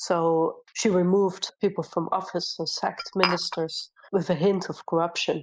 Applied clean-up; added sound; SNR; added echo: classical method spectral subtraction.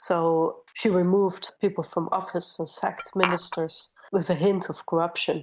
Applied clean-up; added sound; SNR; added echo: none; Glass; 5 dB; none.